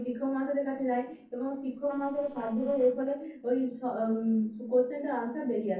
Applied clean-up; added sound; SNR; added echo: neural separator model SepFormer DNS4.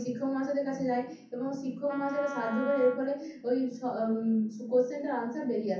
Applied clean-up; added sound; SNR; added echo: none; Wind instrument, woodwind instrument; 12 dB; reverberation time 0.6 s.